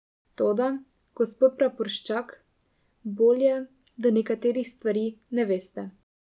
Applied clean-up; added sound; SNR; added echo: none; none; none; none.